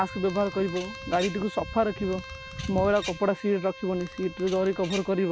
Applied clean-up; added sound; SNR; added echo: none; Bird vocalization, bird call, bird song + Bowed string instrument; 14 dB; none.